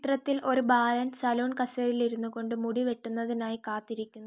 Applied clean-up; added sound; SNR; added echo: none; none; none; none.